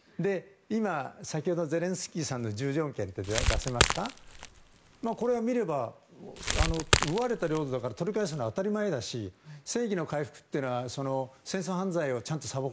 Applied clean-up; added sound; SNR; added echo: none; Crackle; 0 dB; none.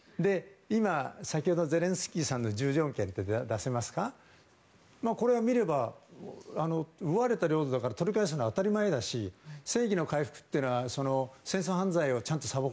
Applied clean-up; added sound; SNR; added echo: none; none; none; none.